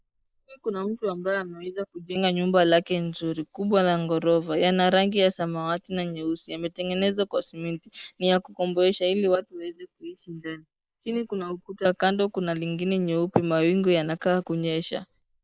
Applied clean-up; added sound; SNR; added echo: neural mask model Resemble Enhance denoiser.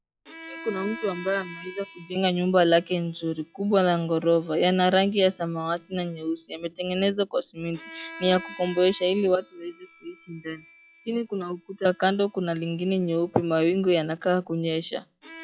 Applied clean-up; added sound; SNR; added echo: classical method log-MMSE.